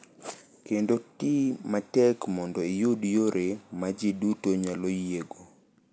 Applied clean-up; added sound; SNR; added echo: none; none; none; none.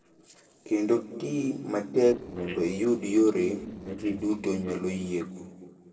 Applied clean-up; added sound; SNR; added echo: neural separator model SepFormer DNS4.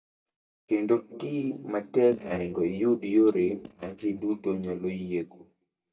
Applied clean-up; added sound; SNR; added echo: neural mask model DeepFilterNet 3.